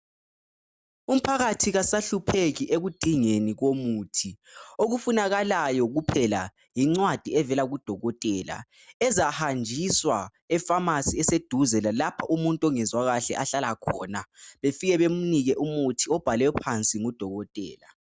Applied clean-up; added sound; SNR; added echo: none; none; none; none.